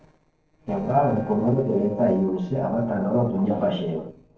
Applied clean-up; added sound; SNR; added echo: neural separator model SepFormer DNS4.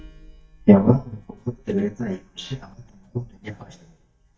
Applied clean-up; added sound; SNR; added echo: neural mask model DeepFilterNet 3.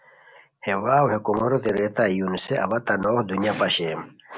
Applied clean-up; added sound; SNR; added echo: none; none; none; none.